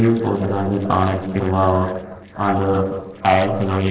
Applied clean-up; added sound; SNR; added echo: neural separator model SepFormer DNS4.